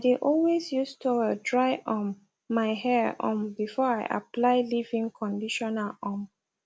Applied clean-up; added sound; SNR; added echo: none; none; none; none.